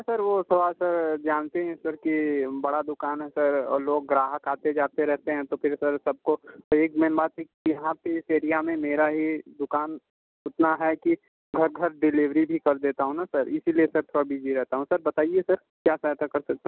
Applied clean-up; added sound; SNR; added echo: none; none; none; none.